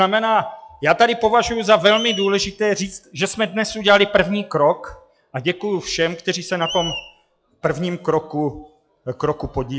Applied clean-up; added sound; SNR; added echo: classical method log-MMSE.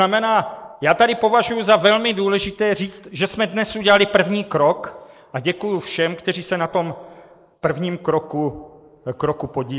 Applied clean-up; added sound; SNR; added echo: neural mask model Resemble Enhance denoiser.